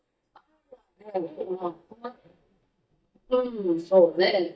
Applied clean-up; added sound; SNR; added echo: neural mask model DeepFilterNet 3.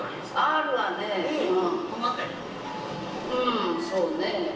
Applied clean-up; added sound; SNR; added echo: none; Chime; 15 dB; reverberation time 1.0 s.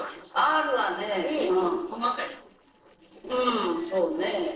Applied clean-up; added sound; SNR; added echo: neural separator model SepFormer DNS4.